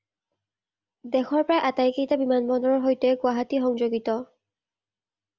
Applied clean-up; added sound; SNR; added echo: none; none; none; none.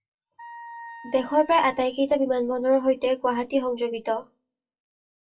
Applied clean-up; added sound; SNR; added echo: classical method WPE with log-MMSE.